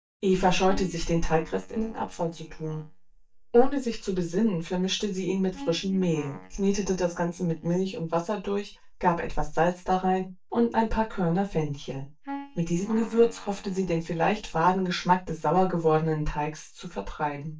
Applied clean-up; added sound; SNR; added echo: neural mask model DeepFilterNet 3.